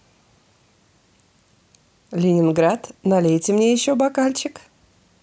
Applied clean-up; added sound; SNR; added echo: none; none; none; none.